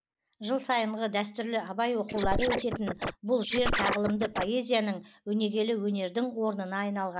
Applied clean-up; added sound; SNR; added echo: neural mask model Resemble Enhance denoiser.